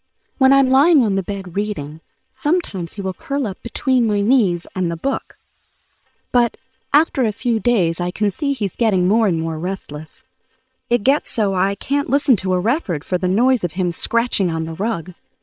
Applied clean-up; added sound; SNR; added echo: neural separator model SepFormer WHAM!.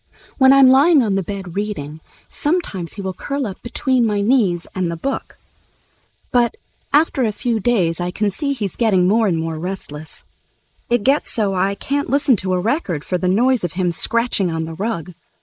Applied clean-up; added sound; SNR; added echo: neural mask model Resemble Enhance denoiser.